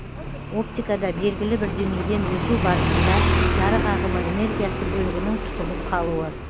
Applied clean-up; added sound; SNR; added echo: none; Motorcycle; -2 dB; none.